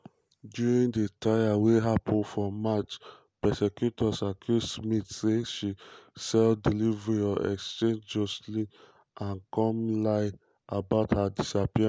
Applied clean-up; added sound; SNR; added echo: none; none; none; none.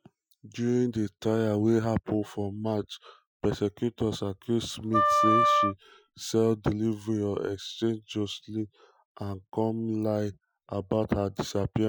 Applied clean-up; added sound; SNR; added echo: classical method Wiener filter.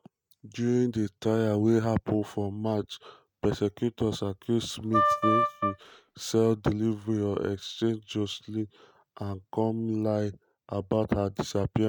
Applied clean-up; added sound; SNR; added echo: neural mask model RNNoise.